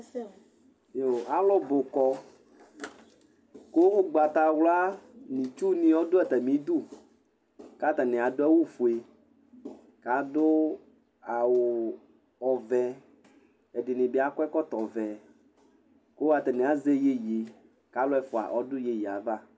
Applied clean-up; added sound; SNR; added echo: none; none; none; none.